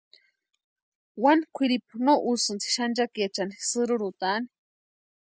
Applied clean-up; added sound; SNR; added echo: none; none; none; none.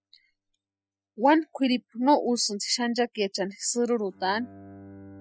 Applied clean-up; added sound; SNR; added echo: classical method Wiener filter.